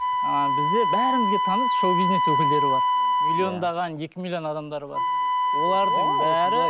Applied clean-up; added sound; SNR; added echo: none; Wind instrument, woodwind instrument; -5 dB; none.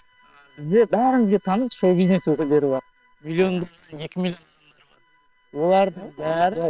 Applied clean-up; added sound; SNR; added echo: neural separator model SepFormer WHAM!.